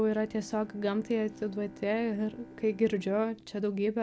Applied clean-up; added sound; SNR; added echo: none; Bowed string instrument; 20 dB; none.